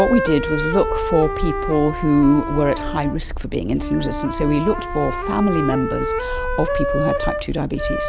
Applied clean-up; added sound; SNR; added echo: none; Wind instrument, woodwind instrument; 5 dB; none.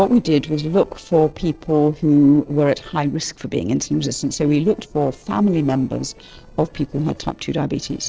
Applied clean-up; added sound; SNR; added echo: neural separator model SepFormer DNS4.